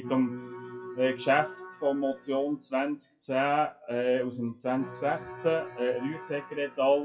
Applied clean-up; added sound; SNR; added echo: classical method WPE with log-MMSE.